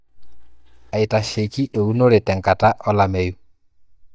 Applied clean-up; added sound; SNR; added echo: neural mask model DeepFilterNet 3.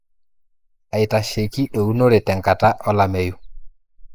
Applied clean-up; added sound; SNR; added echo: neural mask model Resemble Enhance denoiser.